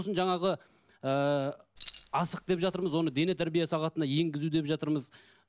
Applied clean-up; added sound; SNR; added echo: none; Keys jangling; 10 dB; none.